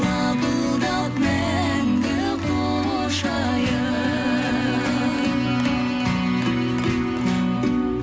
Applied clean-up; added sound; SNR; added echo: none; none; none; none.